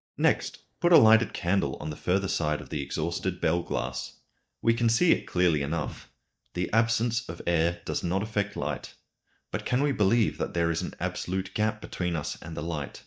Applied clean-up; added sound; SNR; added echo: neural mask model DeepFilterNet 3.